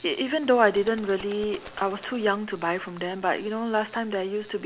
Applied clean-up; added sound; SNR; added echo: none; Bird; 19 dB; none.